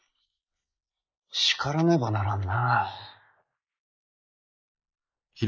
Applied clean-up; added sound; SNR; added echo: neural mask model Resemble Enhance denoiser.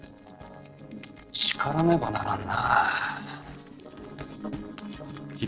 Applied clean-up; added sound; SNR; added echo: neural separator model SepFormer DNS4.